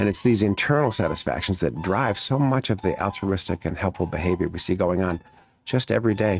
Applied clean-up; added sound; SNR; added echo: neural mask model RNNoise.